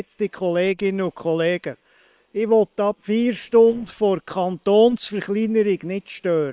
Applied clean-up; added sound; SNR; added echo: neural separator model SepFormer WHAM!.